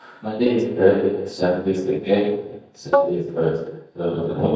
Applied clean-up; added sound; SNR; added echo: neural mask model DeepFilterNet 3.